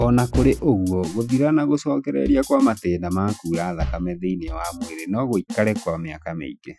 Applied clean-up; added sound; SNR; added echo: classical method Wiener filter.